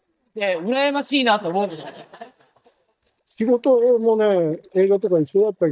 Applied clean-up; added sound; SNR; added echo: neural mask model DeepFilterNet 3.